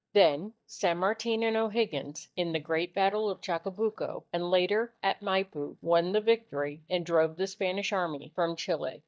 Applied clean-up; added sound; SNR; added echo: neural mask model DeepFilterNet 3.